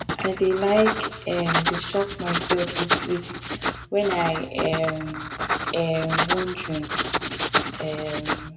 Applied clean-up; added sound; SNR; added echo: none; Writing; 0 dB; reverberation time 0.8 s.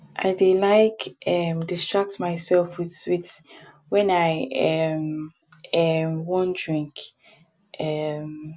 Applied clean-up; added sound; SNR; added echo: none; none; none; none.